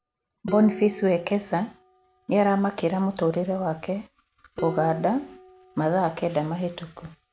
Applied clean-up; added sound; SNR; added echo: none; Dishes, pots, and pans; 17 dB; none.